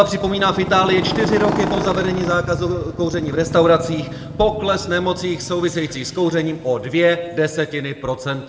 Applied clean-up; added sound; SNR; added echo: none; Motorcycle; 8 dB; reverberation time 1.0 s.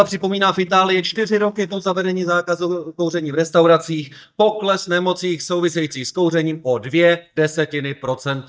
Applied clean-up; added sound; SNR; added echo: neural mask model DeepFilterNet 3.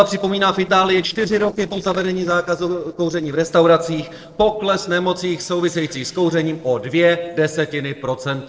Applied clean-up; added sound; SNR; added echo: neural separator model SepFormer DNS4.